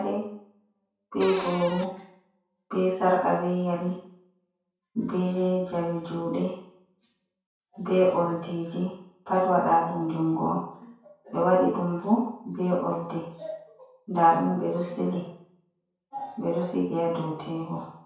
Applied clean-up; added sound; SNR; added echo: none; Cupboard open or close; 8 dB; reverberation time 0.5 s.